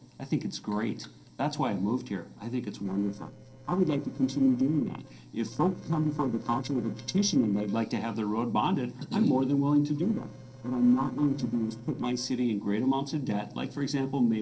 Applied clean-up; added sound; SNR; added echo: neural separator model SepFormer DNS4.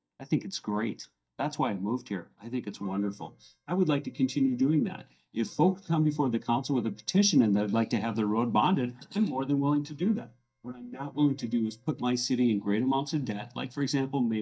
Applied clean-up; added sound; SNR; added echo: neural mask model DeepFilterNet 3.